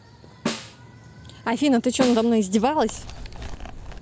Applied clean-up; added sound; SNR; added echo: none; Animal + Snare drum; 10 dB; none.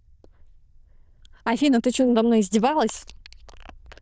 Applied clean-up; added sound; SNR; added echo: neural diffusion model UNIVERSE++.